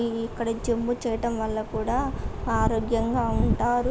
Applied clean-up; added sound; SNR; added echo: none; none; none; none.